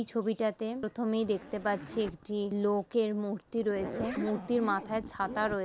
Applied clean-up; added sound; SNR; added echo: none; Zipper (clothing); 13 dB; none.